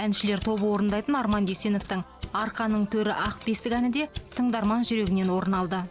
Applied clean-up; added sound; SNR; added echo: none; Mechanisms; 17 dB; none.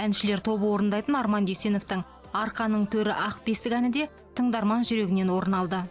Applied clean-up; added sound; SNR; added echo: none; none; none; none.